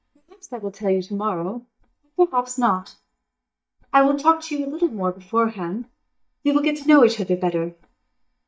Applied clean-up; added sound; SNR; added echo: neural mask model DeepFilterNet 3.